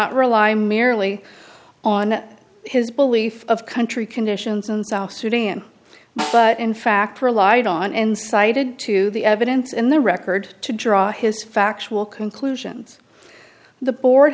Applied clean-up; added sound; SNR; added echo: none; Snare drum; 15 dB; none.